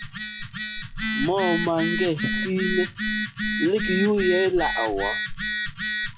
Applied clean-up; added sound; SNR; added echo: classical method log-MMSE.